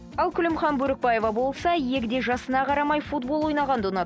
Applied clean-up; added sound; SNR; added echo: none; none; none; none.